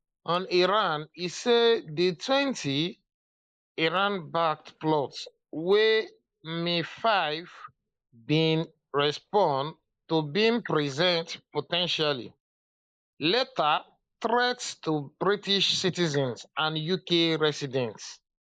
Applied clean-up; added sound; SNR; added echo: neural mask model Resemble Enhance denoiser.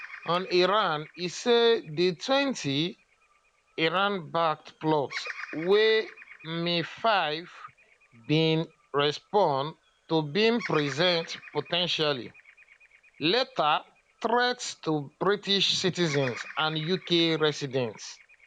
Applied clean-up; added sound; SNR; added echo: none; Bird vocalization, bird call, bird song; 19 dB; none.